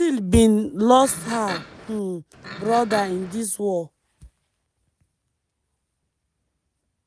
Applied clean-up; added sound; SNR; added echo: none; Livestock, farm animals, working animals; 12 dB; none.